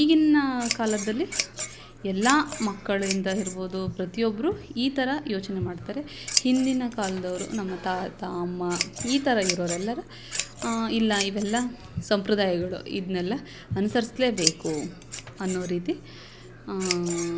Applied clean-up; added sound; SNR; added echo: none; Scissors; 8 dB; none.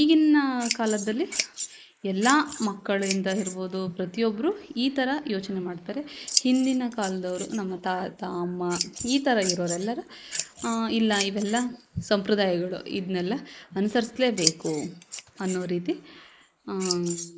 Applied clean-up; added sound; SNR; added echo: neural mask model Resemble Enhance denoiser.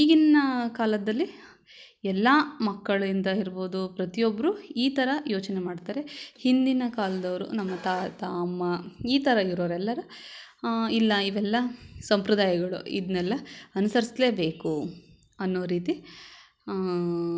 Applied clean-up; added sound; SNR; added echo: none; none; none; none.